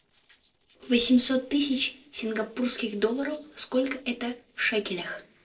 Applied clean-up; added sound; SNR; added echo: neural separator model SepFormer DNS4.